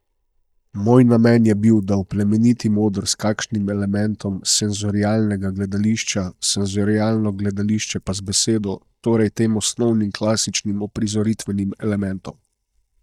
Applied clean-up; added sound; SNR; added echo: neural mask model DeepFilterNet 3.